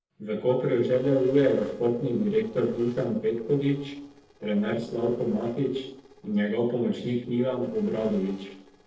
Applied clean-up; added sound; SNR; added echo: neural separator model SepFormer DNS4.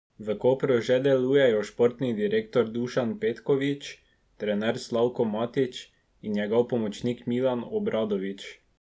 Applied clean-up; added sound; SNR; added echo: none; none; none; none.